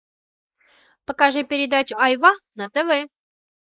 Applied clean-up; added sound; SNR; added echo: neural mask model Resemble Enhance denoiser.